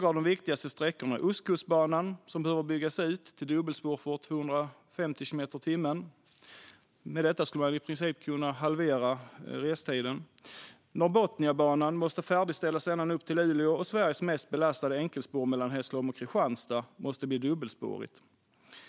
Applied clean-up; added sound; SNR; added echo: none; none; none; none.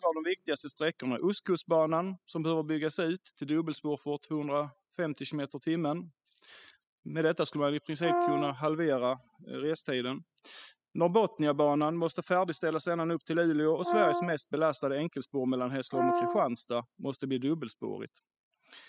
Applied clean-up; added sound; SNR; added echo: classical method spectral subtraction.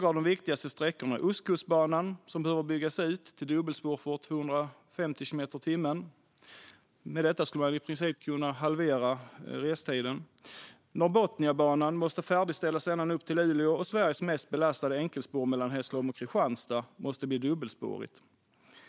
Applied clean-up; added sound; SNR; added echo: neural mask model Resemble Enhance denoiser.